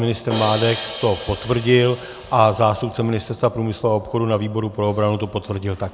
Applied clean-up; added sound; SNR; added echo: none; Crash cymbal; 12 dB; none.